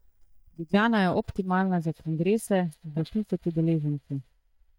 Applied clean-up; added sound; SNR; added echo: neural mask model DeepFilterNet 3.